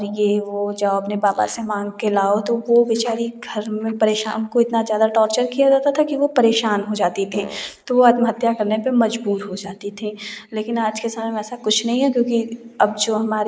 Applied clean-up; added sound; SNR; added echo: neural mask model Resemble Enhance denoiser.